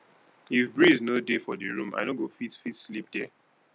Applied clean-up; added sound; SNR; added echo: none; none; none; none.